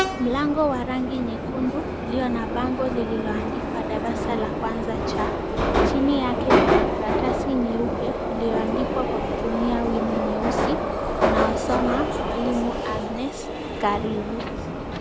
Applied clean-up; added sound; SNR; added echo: none; Subway, metro, underground + Train; -3 dB; none.